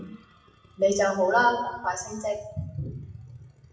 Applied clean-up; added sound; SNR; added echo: classical method WPE with log-MMSE.